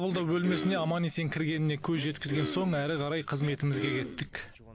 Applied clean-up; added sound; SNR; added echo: none; Cough; 8 dB; none.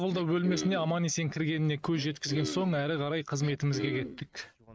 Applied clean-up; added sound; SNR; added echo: neural mask model RNNoise.